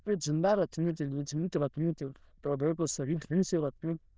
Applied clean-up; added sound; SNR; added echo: neural diffusion model UNIVERSE++.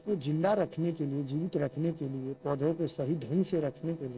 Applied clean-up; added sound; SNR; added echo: neural separator model SepFormer DNS4.